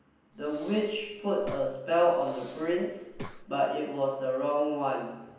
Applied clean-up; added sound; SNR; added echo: none; Breathing; 15 dB; reverberation time 0.9 s.